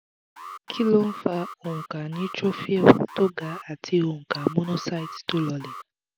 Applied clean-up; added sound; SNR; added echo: none; Alarm; 16 dB; none.